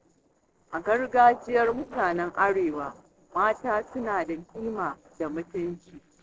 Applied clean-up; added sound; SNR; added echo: neural separator model SepFormer DNS4.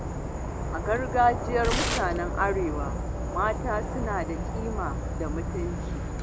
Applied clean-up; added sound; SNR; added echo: none; Insect / Frog + Tearing; 0 dB; none.